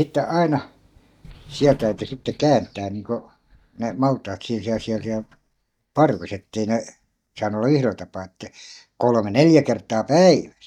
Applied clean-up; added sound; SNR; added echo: neural mask model DeepFilterNet 3.